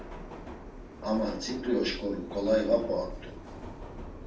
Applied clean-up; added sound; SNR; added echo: none; Subway, metro, underground; 10 dB; reverberation time 0.4 s.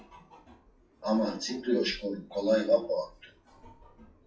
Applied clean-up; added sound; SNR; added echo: classical method WPE with log-MMSE.